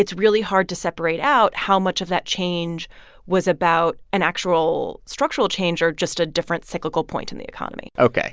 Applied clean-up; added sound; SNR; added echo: none; none; none; none.